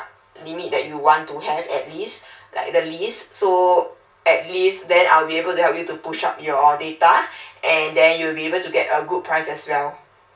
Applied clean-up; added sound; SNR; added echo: none; none; none; reverberation time 0.2 s.